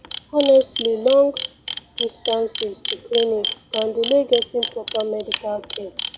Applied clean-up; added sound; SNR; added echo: none; Camera; 9 dB; none.